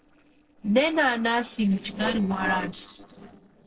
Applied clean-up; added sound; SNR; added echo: neural separator model SepFormer DNS4.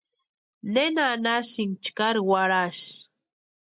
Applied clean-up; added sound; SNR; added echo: none; none; none; none.